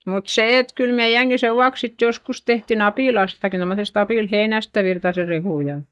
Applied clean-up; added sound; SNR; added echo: neural mask model DeepFilterNet 3.